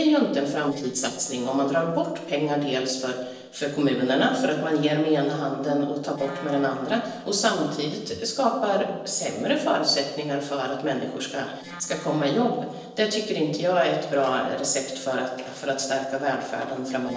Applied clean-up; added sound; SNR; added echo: neural separator model SepFormer DNS4.